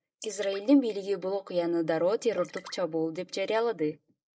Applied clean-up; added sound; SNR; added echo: neural mask model Resemble Enhance denoiser.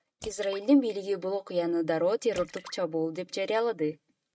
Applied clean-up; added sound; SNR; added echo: neural mask model RNNoise.